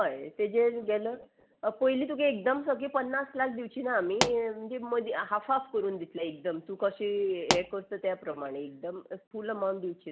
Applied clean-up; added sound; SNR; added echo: none; Explosion; 4 dB; none.